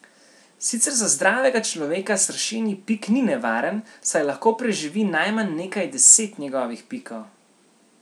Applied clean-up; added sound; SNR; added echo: none; none; none; none.